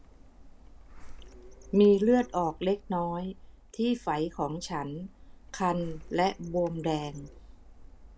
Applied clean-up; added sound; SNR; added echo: none; Printer; 17 dB; none.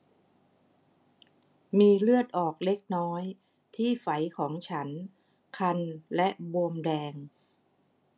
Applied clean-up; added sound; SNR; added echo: none; none; none; none.